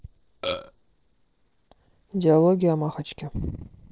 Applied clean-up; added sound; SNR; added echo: neural separator model SepFormer DNS4.